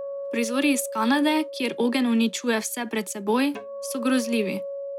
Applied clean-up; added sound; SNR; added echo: none; Acoustic guitar; 10 dB; none.